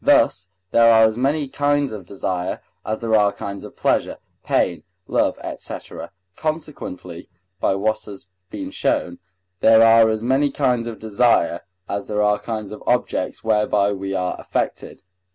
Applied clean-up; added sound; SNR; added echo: none; none; none; none.